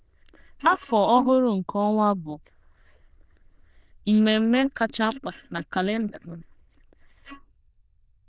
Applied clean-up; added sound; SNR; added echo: neural diffusion model UNIVERSE++.